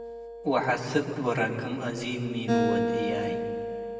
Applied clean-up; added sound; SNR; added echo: none; Acoustic guitar; 1 dB; reverberation time 2.2 s.